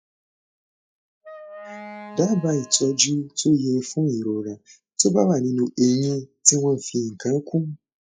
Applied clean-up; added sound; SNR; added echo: classical method log-MMSE.